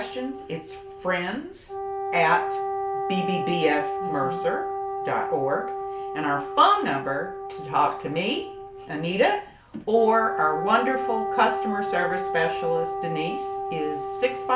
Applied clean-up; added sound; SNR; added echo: none; Wind instrument, woodwind instrument; 4 dB; none.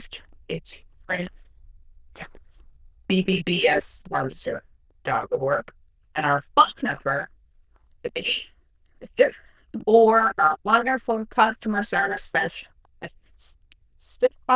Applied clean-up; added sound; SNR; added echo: neural diffusion model UNIVERSE++.